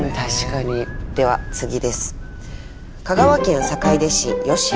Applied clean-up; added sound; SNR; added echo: none; Thunder / Explosion; 11 dB; none.